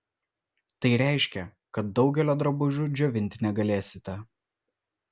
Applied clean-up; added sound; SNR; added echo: none; none; none; none.